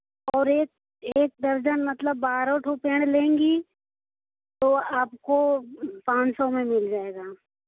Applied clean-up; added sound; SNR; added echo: none; none; none; none.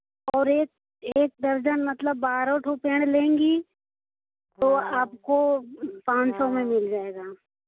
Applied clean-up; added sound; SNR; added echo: none; Brass instrument; 15 dB; none.